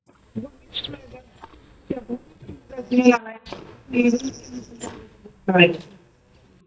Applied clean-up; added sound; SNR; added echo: neural mask model DeepFilterNet 3.